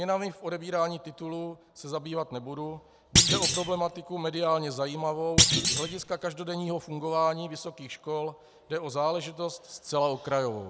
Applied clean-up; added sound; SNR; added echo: none; Thump, thud; -5 dB; none.